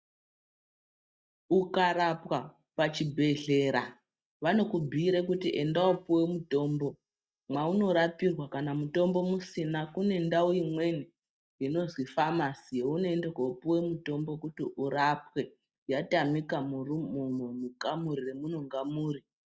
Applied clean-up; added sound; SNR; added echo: neural mask model DeepFilterNet 3.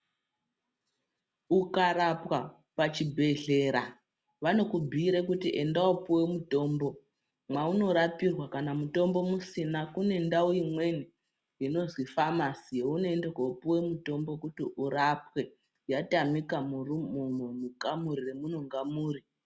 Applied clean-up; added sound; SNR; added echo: none; none; none; none.